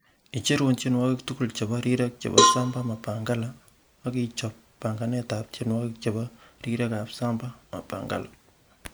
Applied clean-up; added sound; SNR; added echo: none; Cowbell; -3 dB; none.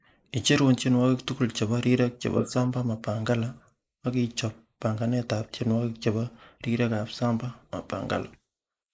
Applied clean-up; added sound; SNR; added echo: neural mask model Resemble Enhance denoiser.